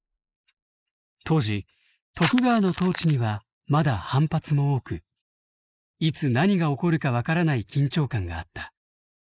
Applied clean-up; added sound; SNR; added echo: neural mask model Resemble Enhance denoiser.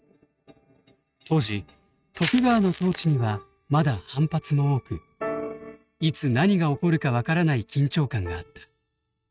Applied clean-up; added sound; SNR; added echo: neural mask model RNNoise.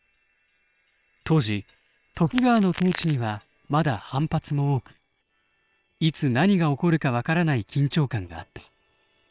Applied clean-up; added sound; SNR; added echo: neural separator model SepFormer WHAM!.